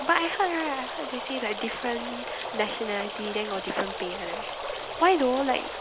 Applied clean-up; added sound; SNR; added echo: none; Stream; 6 dB; none.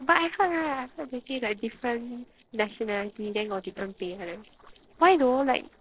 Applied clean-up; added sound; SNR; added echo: neural separator model SepFormer DNS4.